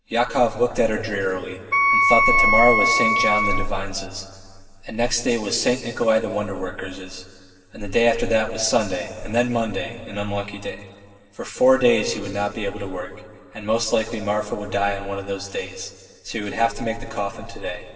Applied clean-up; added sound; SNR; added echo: none; Wind instrument, woodwind instrument; -5 dB; reverberation time 2.1 s.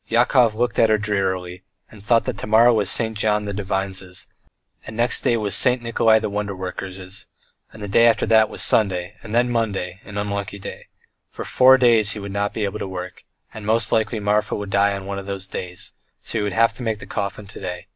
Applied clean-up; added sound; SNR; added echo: none; none; none; none.